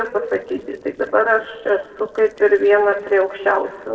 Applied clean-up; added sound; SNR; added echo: neural separator model SepFormer DNS4.